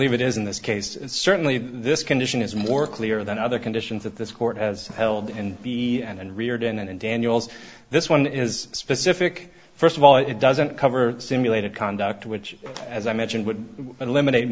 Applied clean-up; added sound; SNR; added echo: none; none; none; none.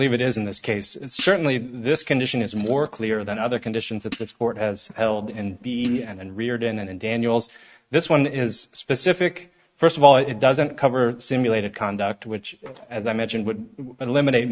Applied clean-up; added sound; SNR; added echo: neural mask model RNNoise.